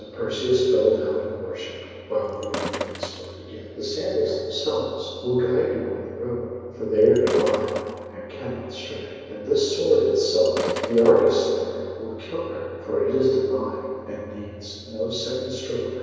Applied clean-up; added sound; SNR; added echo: none; Sink (filling or washing); 10 dB; reverberation time 2.2 s.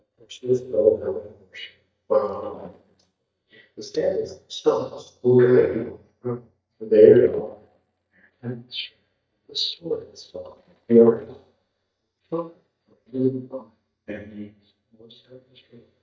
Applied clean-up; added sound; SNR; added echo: neural mask model DeepFilterNet 3.